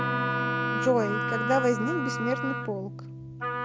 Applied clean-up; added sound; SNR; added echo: none; Wind instrument, woodwind instrument + Electric guitar / Strum; 0 dB; none.